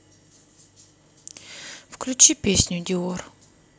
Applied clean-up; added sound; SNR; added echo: none; none; none; none.